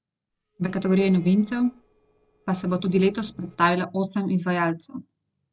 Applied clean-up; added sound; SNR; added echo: neural separator model SepFormer DNS4.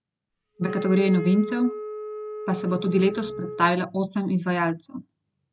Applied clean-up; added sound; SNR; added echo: none; Wind instrument, woodwind instrument; 9 dB; none.